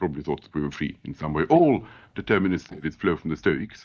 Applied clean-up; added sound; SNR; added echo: neural mask model DeepFilterNet 3.